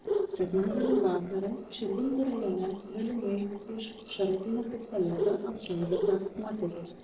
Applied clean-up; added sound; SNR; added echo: neural separator model SepFormer DNS4.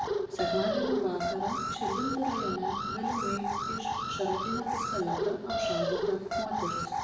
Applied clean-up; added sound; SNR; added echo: none; Alarm; -3 dB; reverberation time 0.9 s.